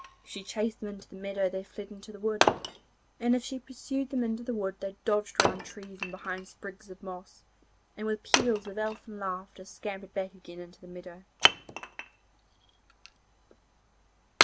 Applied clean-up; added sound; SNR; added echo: none; Wood; 0 dB; none.